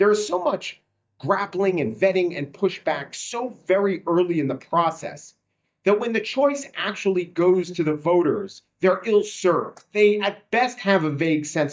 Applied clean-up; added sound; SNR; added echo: neural mask model DeepFilterNet 3.